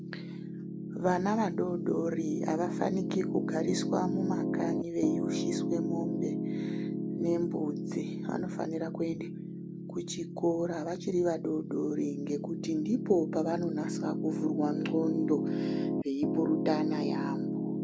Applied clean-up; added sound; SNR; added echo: none; Piano; 1 dB; none.